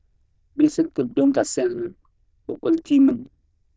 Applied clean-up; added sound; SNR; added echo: neural diffusion model UNIVERSE++.